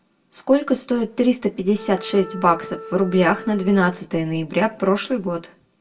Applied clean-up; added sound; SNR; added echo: none; Wind instrument, woodwind instrument; 16 dB; reverberation time 0.2 s.